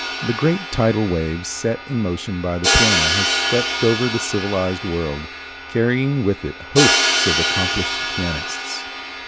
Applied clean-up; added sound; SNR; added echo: none; Crash cymbal; 1 dB; none.